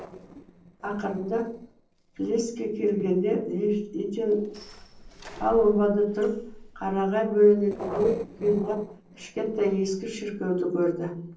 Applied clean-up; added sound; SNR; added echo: neural separator model SepFormer DNS4.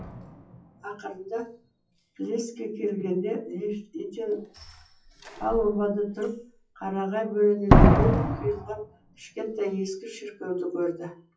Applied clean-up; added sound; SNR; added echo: classical method WPE with log-MMSE.